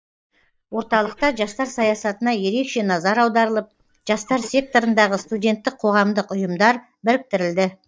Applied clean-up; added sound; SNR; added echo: neural mask model DeepFilterNet 3.